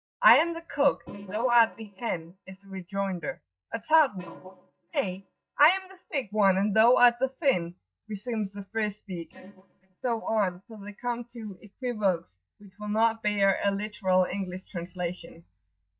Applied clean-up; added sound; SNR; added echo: neural mask model DeepFilterNet 3.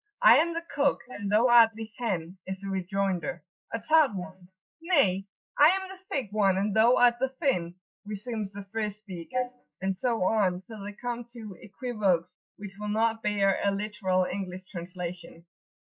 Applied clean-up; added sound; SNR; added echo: neural mask model Resemble Enhance denoiser.